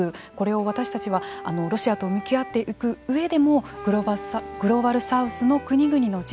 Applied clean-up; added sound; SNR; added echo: none; Wind instrument, woodwind instrument; 15 dB; none.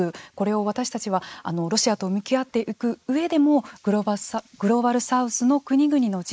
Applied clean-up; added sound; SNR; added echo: neural mask model Resemble Enhance denoiser.